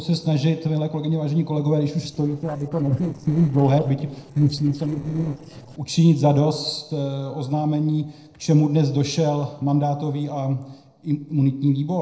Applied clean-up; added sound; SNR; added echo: neural separator model SepFormer DNS4.